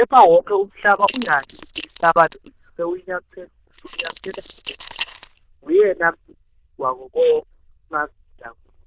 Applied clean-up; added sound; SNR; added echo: neural diffusion model UNIVERSE++.